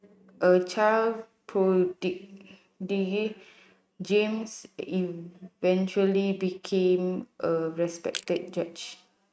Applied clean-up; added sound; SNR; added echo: neural mask model RNNoise.